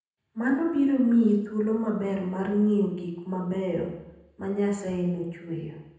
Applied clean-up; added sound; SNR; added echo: none; none; none; reverberation time 0.9 s.